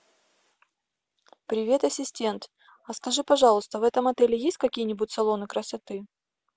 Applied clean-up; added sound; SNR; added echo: none; none; none; none.